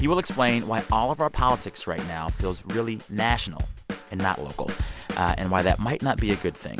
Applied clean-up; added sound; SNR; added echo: none; none; none; none.